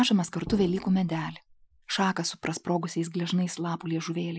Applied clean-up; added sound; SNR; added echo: classical method Wiener filter.